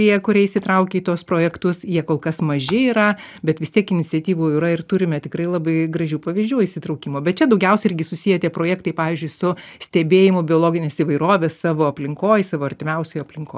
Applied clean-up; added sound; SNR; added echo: none; none; none; none.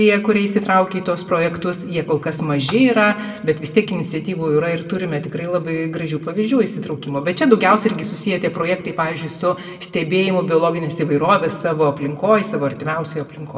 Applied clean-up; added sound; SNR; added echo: none; none; none; reverberation time 1.1 s.